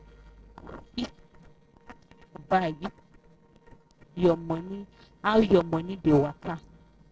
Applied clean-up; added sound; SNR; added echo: neural separator model SepFormer DNS4.